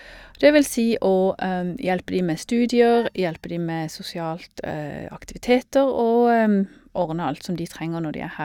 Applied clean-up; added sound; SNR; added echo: neural mask model DeepFilterNet 3.